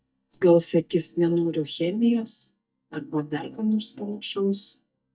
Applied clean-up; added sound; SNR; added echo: neural mask model DeepFilterNet 3.